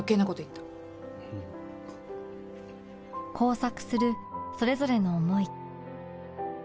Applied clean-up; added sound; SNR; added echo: none; none; none; none.